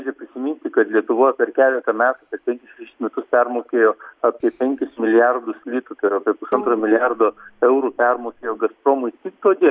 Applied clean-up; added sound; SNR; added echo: none; Bowed string instrument; 15 dB; none.